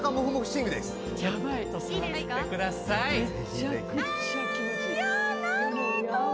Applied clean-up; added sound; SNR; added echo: none; Musical instrument; 5 dB; none.